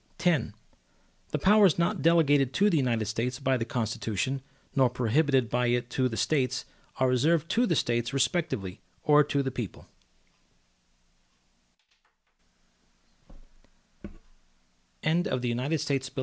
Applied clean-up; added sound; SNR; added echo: none; none; none; none.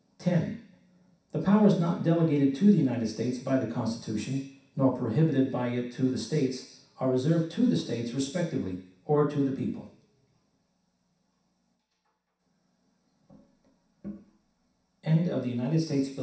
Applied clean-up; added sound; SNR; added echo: none; none; none; reverberation time 0.7 s.